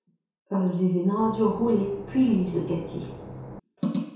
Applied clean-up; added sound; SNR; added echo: none; Engine / Boat, Water vehicle; 14 dB; reverberation time 0.7 s.